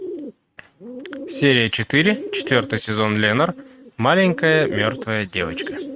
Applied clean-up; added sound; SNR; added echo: neural mask model RNNoise.